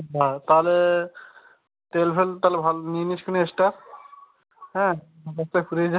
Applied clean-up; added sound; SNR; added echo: none; none; none; none.